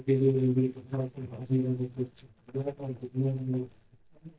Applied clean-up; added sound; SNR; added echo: neural mask model DeepFilterNet 3.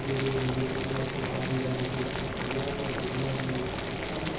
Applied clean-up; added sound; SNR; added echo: none; Boiling; 0 dB; reverberation time 0.8 s.